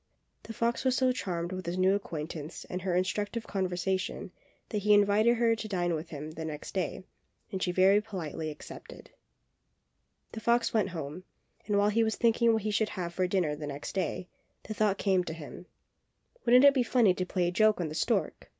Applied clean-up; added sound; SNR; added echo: none; none; none; none.